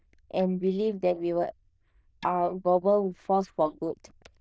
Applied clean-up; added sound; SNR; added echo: neural diffusion model UNIVERSE++.